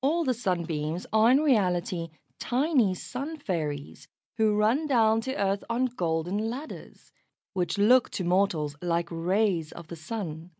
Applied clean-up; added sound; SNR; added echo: none; none; none; none.